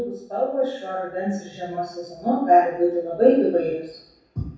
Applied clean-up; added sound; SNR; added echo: none; none; none; reverberation time 0.7 s.